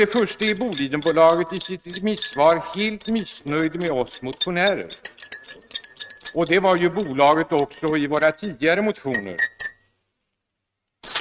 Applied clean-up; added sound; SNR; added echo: neural mask model RNNoise.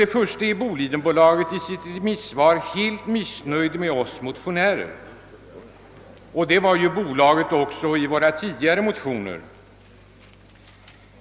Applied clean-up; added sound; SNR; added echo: none; none; none; none.